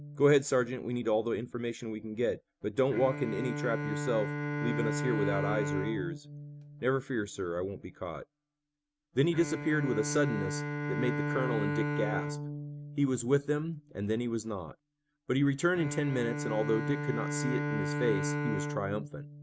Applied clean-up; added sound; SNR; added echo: neural mask model RNNoise.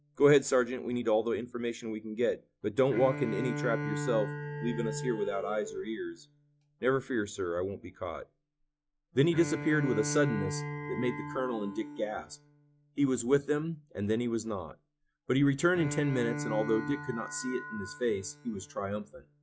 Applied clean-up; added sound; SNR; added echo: classical method log-MMSE.